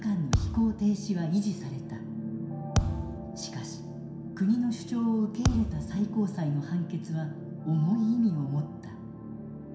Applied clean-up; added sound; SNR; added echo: none; Thump, thud; 3 dB; reverberation time 0.7 s.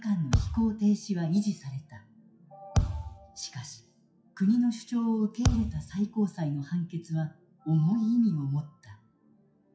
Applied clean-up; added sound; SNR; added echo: classical method WPE with log-MMSE.